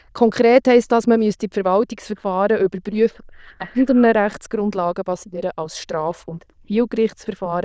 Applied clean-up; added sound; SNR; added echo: neural diffusion model UNIVERSE++.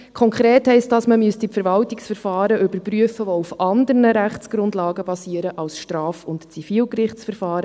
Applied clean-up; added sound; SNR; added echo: none; none; none; none.